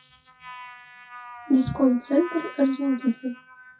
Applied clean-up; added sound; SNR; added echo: classical method WPE with log-MMSE.